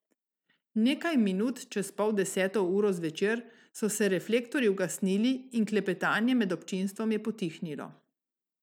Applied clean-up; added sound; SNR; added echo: none; none; none; none.